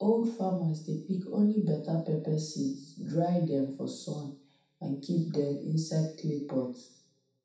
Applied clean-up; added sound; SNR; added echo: none; none; none; reverberation time 0.7 s.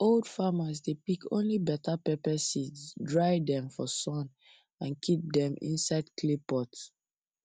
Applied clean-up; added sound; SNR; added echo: none; none; none; none.